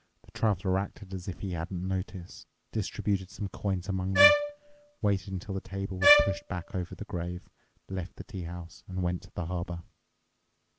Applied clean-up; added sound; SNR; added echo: none; Bowed string instrument; -5 dB; none.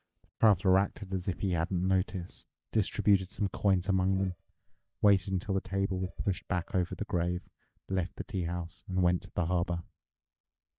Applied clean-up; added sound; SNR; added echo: neural mask model DeepFilterNet 3.